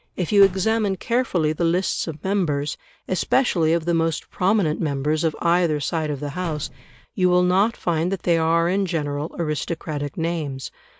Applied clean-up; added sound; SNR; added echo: none; Slam; 17 dB; none.